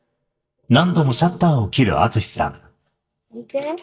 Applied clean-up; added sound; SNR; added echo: neural mask model DeepFilterNet 3.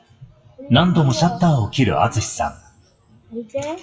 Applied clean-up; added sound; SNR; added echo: classical method WPE with log-MMSE.